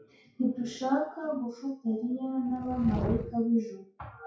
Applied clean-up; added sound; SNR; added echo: classical method WPE with log-MMSE.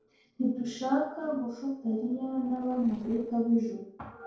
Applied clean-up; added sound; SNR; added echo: neural separator model SepFormer DNS4.